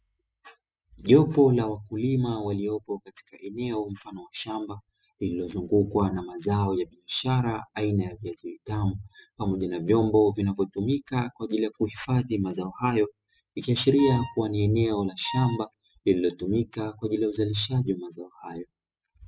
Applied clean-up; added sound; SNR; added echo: classical method spectral subtraction.